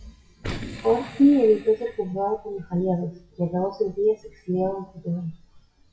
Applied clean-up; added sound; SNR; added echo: classical method WPE with log-MMSE.